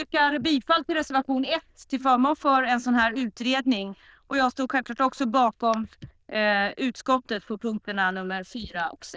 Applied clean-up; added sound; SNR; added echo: neural diffusion model UNIVERSE++.